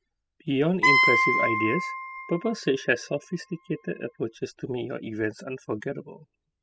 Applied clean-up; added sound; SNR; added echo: classical method spectral subtraction.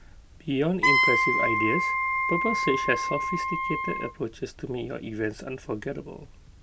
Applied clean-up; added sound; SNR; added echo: none; Wind instrument, woodwind instrument; -4 dB; none.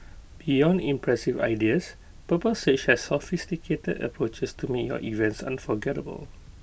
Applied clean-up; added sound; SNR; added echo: none; none; none; none.